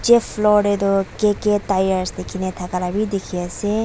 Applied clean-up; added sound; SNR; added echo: none; none; none; none.